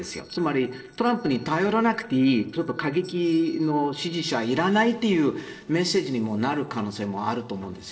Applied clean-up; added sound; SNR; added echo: neural separator model SepFormer DNS4.